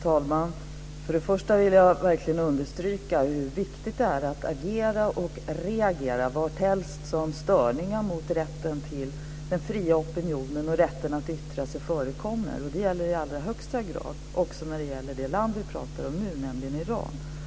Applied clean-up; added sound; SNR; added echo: none; none; none; none.